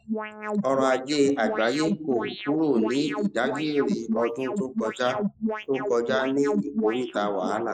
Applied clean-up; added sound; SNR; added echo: neural mask model Resemble Enhance denoiser.